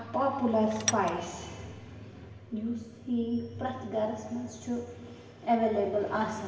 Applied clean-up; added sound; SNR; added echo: none; Tools; 5 dB; reverberation time 1.2 s.